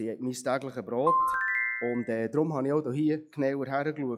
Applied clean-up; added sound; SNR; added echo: classical method log-MMSE.